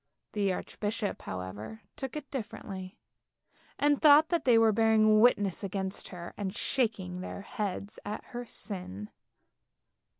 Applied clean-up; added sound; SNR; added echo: none; none; none; none.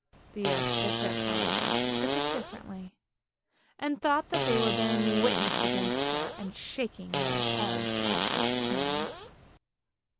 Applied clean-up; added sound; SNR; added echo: none; Fart; -4 dB; none.